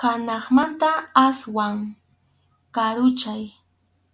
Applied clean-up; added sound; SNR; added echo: none; none; none; none.